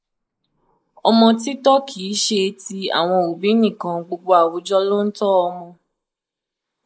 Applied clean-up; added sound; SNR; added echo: neural mask model Resemble Enhance denoiser.